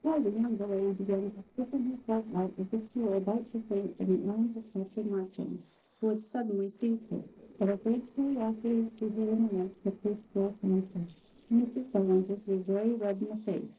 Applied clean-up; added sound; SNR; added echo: neural separator model SepFormer DNS4.